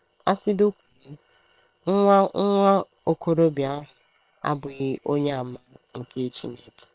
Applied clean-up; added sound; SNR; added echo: neural separator model SepFormer WHAM!.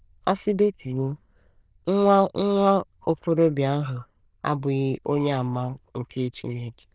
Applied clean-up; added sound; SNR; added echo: neural diffusion model UNIVERSE++.